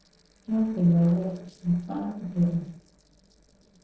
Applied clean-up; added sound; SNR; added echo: neural separator model SepFormer DNS4.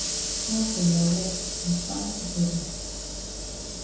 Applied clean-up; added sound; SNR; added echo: none; Sliding door / Hiss; 2 dB; reverberation time 0.9 s.